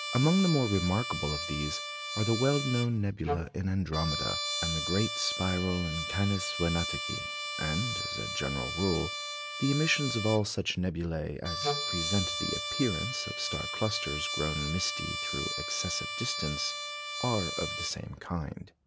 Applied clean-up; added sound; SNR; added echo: none; Trumpet + Wind instrument, woodwind instrument; 4 dB; none.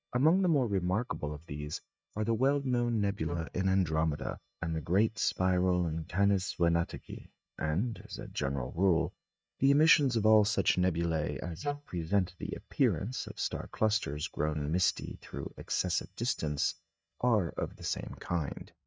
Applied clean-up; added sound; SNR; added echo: neural mask model DeepFilterNet 3.